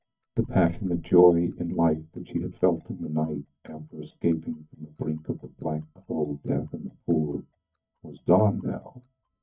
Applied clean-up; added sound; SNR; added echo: neural mask model DeepFilterNet 3.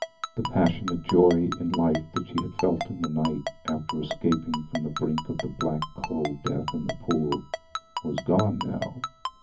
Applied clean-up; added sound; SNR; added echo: none; Ringtone; 9 dB; reverberation time 0.3 s.